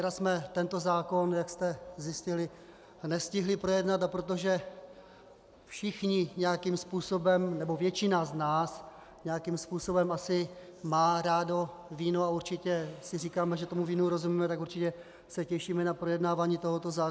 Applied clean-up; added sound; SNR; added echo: none; none; none; none.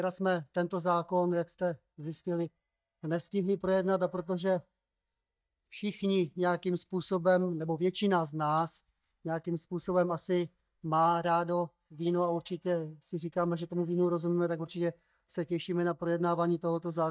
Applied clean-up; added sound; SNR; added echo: neural mask model DeepFilterNet 3.